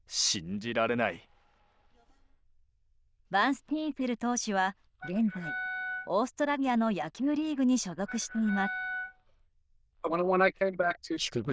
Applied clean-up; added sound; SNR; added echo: neural diffusion model UNIVERSE++.